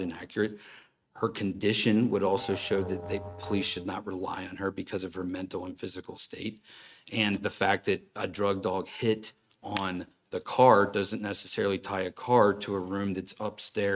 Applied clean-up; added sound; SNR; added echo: neural mask model RNNoise.